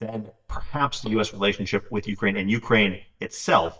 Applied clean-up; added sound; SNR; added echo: neural mask model DeepFilterNet 3.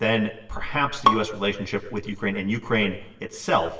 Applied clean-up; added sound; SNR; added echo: none; Bowed string instrument; 3 dB; reverberation time 1.4 s.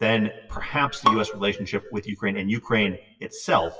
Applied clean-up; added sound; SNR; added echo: classical method WPE with log-MMSE.